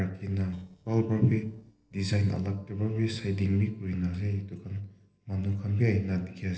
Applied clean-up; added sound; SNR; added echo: neural separator model SepFormer DNS4.